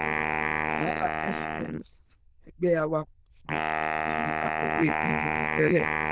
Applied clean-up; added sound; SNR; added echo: neural diffusion model UNIVERSE++.